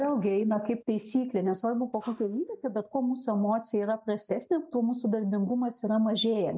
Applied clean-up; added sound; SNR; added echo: neural mask model DeepFilterNet 3.